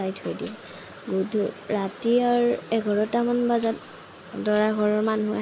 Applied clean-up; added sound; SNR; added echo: none; Tambourine; 11 dB; none.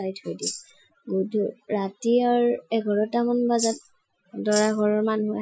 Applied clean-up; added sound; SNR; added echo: classical method Wiener filter.